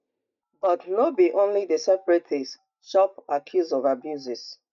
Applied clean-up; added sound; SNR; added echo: neural mask model DeepFilterNet 3.